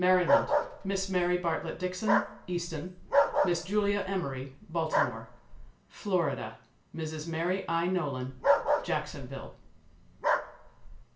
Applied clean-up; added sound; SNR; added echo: none; Bark; -1 dB; reverberation time 0.3 s.